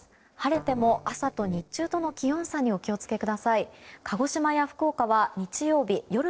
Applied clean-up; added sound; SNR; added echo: neural separator model SepFormer DNS4.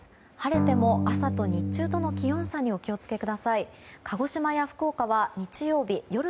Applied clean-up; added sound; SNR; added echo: none; Electric guitar / Strum; -1 dB; none.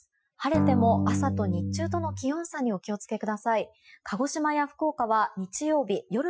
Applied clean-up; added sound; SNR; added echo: classical method Wiener filter.